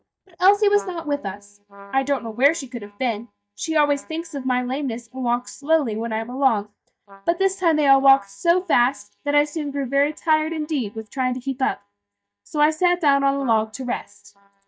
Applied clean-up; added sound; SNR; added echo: neural mask model DeepFilterNet 3.